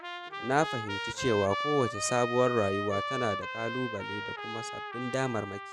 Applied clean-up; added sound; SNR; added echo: none; Trumpet; 5 dB; none.